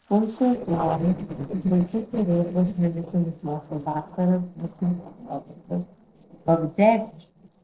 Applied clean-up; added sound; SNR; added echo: neural separator model SepFormer DNS4.